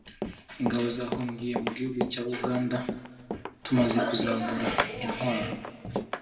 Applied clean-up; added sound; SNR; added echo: none; Run; 7 dB; reverberation time 1.5 s.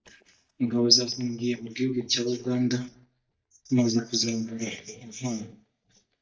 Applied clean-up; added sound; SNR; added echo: neural mask model DeepFilterNet 3.